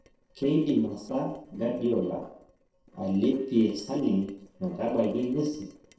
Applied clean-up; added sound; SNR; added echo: neural separator model SepFormer DNS4.